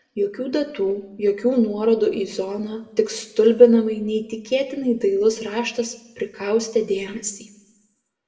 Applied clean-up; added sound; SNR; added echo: none; none; none; reverberation time 0.7 s.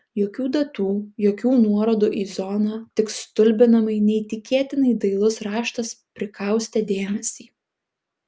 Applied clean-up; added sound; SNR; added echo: none; none; none; none.